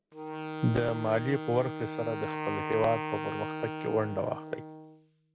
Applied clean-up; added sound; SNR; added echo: none; Wind instrument, woodwind instrument; 5 dB; none.